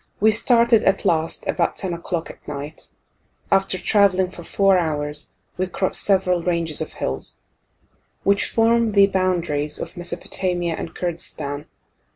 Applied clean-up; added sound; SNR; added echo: none; none; none; none.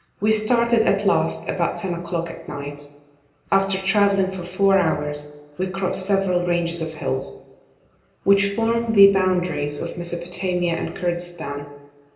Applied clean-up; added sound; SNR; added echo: none; none; none; reverberation time 0.8 s.